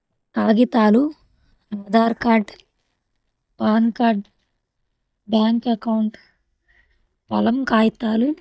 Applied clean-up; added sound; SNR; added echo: neural mask model DeepFilterNet 3.